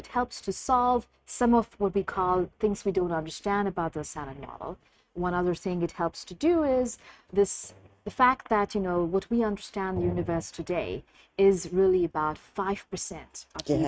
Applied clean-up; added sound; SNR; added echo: neural mask model RNNoise.